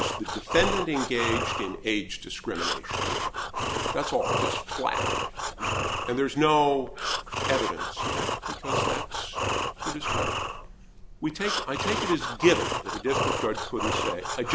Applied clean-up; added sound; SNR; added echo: none; Breathing; 1 dB; none.